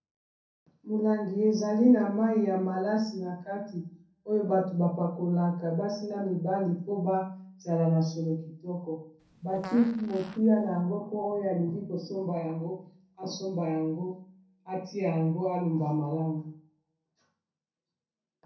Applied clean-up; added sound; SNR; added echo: none; Fart; 17 dB; reverberation time 0.5 s.